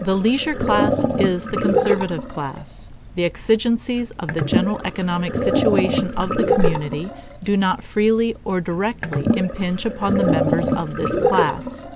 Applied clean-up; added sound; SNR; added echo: none; Sink (filling or washing); 1 dB; none.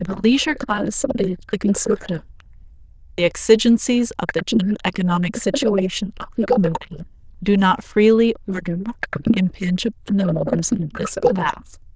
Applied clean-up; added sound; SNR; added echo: neural diffusion model UNIVERSE++.